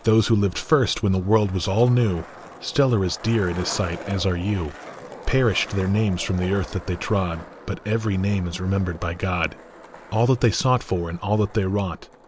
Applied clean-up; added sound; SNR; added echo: none; Skateboard; 18 dB; none.